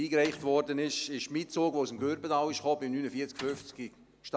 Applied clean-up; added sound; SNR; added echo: none; Mechanisms; 17 dB; none.